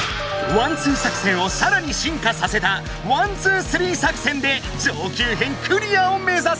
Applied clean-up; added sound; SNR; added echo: none; none; none; none.